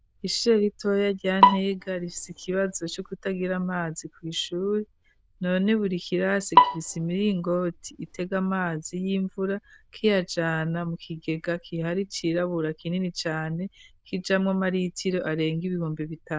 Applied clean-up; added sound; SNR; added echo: neural diffusion model UNIVERSE++.